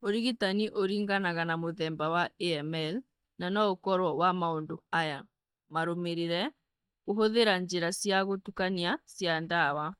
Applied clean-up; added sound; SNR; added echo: neural mask model DeepFilterNet 3.